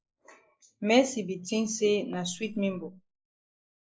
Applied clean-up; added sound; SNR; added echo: neural mask model Resemble Enhance denoiser.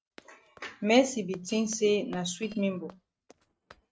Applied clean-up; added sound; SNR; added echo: neural mask model RNNoise.